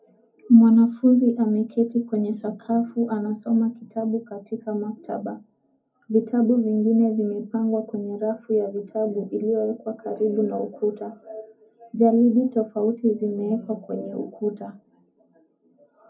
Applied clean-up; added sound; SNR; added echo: none; none; none; reverberation time 0.3 s.